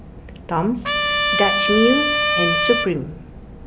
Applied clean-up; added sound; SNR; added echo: none; Trumpet; -2 dB; none.